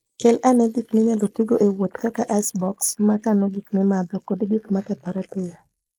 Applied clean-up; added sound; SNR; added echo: neural mask model Resemble Enhance denoiser.